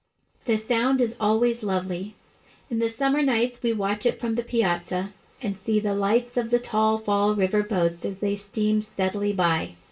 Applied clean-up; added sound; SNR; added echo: none; none; none; reverberation time 0.2 s.